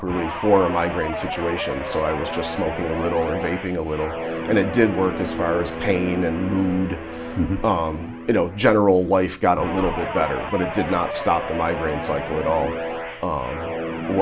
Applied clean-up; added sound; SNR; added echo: none; Guitar; 7 dB; none.